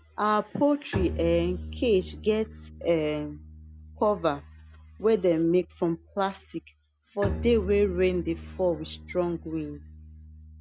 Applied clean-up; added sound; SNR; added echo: none; Bowed string instrument; 11 dB; none.